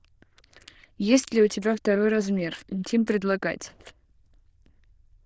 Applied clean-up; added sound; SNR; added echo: neural diffusion model UNIVERSE++.